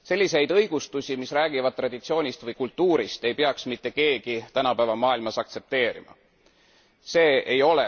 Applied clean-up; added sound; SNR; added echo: none; none; none; none.